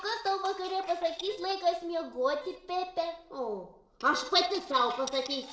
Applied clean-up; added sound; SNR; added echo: neural separator model SepFormer DNS4.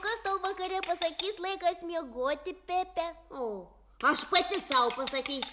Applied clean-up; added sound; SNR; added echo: none; none; none; none.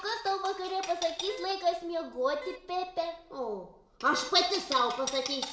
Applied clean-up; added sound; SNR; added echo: none; Wind instrument, woodwind instrument; 17 dB; reverberation time 0.5 s.